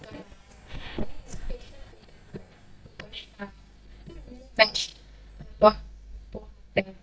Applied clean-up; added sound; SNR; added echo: neural mask model DeepFilterNet 3.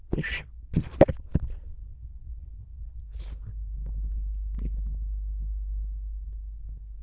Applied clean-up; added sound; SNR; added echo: neural diffusion model UNIVERSE++.